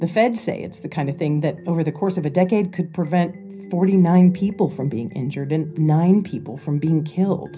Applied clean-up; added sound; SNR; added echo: none; none; none; reverberation time 0.4 s.